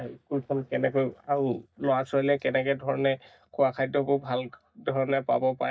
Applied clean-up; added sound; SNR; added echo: neural mask model DeepFilterNet 3.